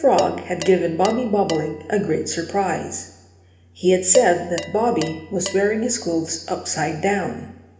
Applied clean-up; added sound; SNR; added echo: none; Dishes, pots, and pans; 14 dB; reverberation time 1.0 s.